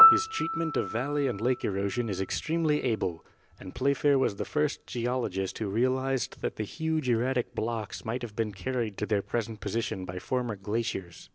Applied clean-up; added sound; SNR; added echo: none; Piano; 5 dB; none.